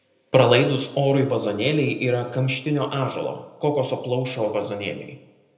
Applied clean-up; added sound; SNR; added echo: none; none; none; reverberation time 0.6 s.